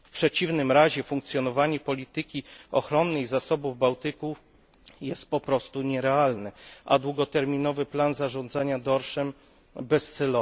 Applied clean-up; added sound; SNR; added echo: none; none; none; none.